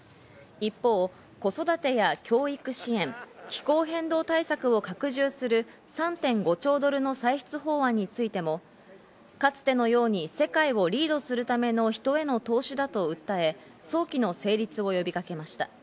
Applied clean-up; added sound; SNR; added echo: none; none; none; none.